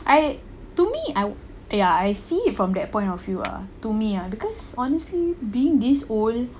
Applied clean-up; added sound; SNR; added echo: none; Chink, clink; 13 dB; none.